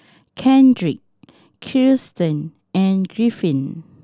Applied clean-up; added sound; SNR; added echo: none; none; none; none.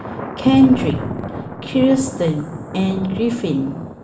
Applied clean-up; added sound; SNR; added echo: none; Thunder; 8 dB; reverberation time 1.8 s.